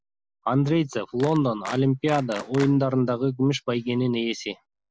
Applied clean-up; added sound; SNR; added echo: none; Clapping; 16 dB; none.